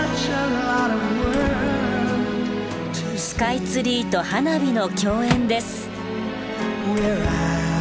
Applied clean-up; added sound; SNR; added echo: none; Slam + Microwave oven; 14 dB; none.